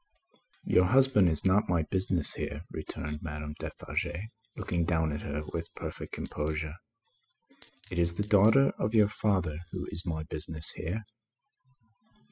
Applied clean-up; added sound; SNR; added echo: classical method spectral subtraction.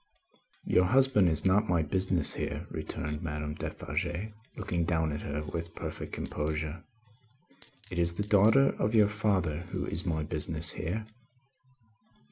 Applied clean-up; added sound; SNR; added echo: none; Coin (dropping); 20 dB; none.